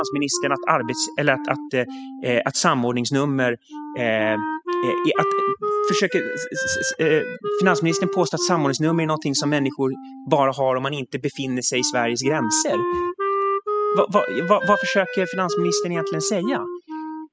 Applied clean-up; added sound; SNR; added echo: classical method spectral subtraction.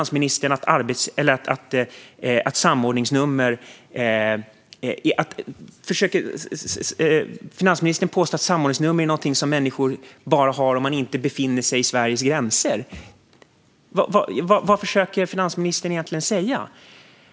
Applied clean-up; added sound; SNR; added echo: none; none; none; none.